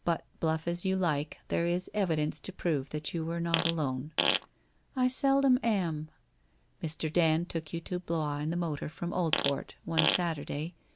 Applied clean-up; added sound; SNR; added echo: none; Fart; 2 dB; none.